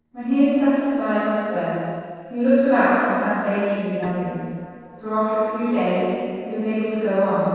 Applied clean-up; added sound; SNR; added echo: neural separator model SepFormer DNS4.